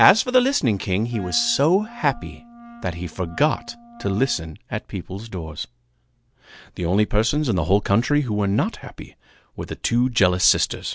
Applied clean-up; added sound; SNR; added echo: none; Wind instrument, woodwind instrument; 19 dB; none.